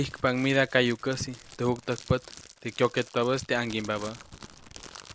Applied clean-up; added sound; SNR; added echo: none; Crackle; 19 dB; none.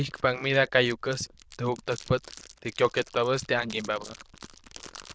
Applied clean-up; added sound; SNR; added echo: neural diffusion model UNIVERSE++.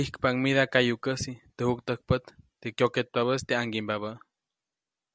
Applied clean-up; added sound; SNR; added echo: none; none; none; none.